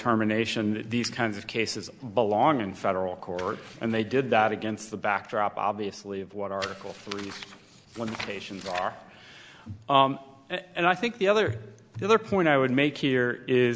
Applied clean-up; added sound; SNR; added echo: none; none; none; none.